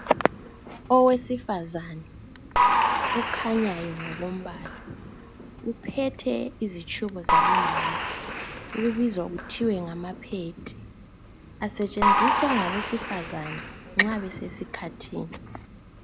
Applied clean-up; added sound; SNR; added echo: none; Applause / Crowd; 0 dB; none.